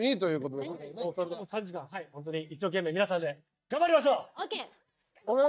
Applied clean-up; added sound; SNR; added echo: neural mask model DeepFilterNet 3.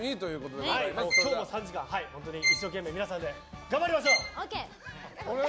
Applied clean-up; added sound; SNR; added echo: none; Bowed string instrument; 0 dB; none.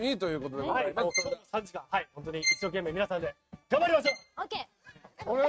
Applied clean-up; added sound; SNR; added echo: neural mask model RNNoise.